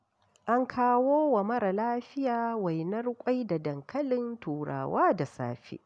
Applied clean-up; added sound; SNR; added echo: none; none; none; none.